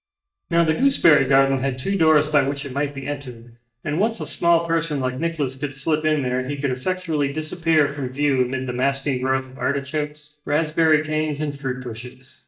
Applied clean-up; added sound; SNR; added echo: neural mask model DeepFilterNet 3.